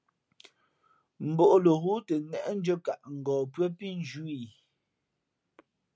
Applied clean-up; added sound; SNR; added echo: none; none; none; none.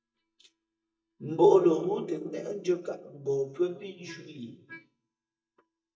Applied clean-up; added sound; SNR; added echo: neural mask model DeepFilterNet 3.